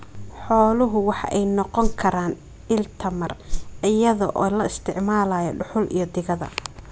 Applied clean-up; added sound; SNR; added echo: none; Whoosh, swoosh, swish; 2 dB; none.